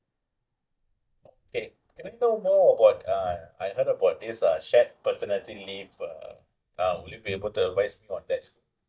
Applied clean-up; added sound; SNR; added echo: neural mask model DeepFilterNet 3.